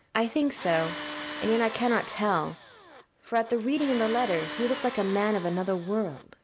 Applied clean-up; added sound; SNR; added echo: none; Tools; 11 dB; none.